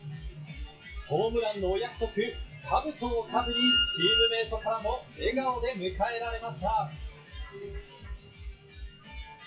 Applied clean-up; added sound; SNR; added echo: classical method WPE with log-MMSE.